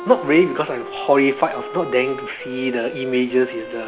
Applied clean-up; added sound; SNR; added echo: none; Wind instrument, woodwind instrument; 13 dB; none.